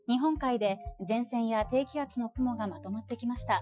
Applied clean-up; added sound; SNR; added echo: classical method Wiener filter.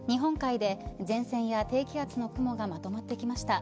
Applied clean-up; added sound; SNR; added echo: none; Organ; 16 dB; none.